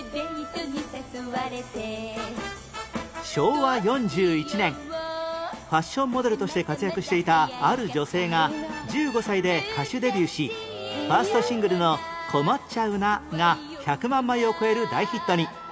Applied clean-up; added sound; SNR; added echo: none; none; none; none.